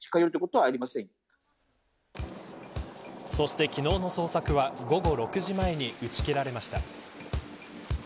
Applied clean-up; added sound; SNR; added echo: none; none; none; none.